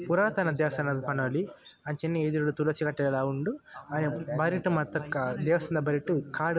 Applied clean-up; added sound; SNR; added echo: none; none; none; none.